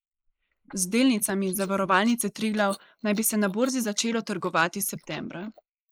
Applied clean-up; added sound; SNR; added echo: neural mask model Resemble Enhance denoiser.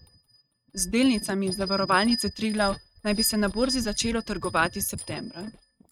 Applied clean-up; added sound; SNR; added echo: neural mask model RNNoise.